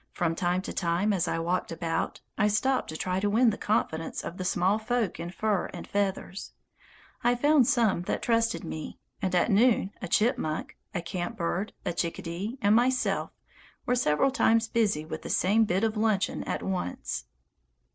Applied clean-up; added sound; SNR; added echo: none; none; none; none.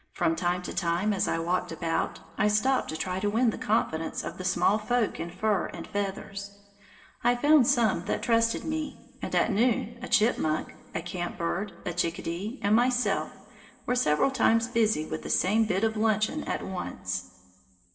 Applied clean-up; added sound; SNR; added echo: none; none; none; reverberation time 1.3 s.